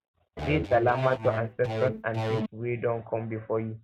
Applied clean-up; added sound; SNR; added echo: neural mask model RNNoise.